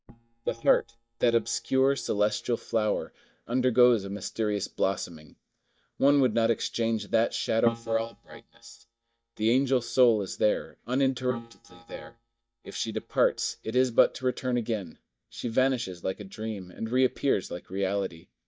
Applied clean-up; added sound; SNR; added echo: neural mask model DeepFilterNet 3.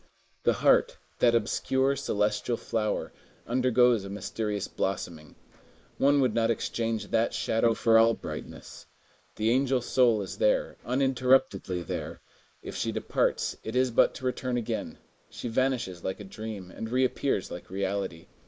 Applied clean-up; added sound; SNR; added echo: neural mask model Resemble Enhance denoiser.